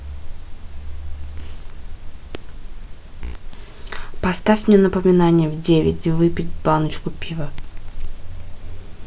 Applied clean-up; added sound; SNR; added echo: none; none; none; none.